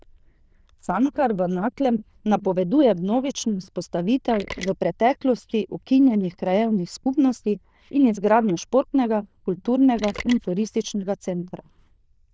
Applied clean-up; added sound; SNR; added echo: neural diffusion model UNIVERSE++.